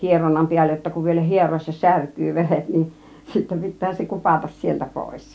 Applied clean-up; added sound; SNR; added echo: none; none; none; none.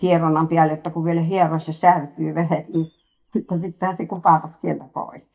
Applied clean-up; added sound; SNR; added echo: neural mask model DeepFilterNet 3.